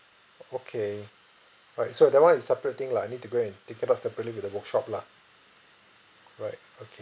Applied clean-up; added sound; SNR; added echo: none; none; none; none.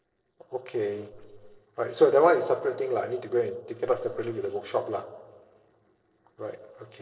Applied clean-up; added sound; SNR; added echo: neural separator model SepFormer DNS4.